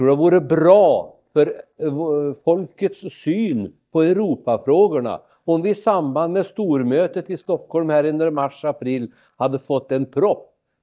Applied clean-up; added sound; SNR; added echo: neural mask model DeepFilterNet 3.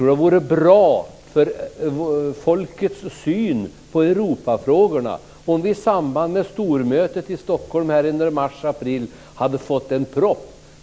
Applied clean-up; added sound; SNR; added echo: none; none; none; none.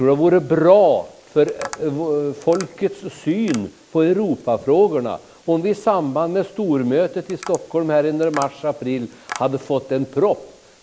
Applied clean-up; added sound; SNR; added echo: neural mask model Resemble Enhance denoiser.